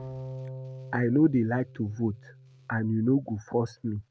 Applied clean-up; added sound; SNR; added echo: none; Bowed string instrument; 15 dB; none.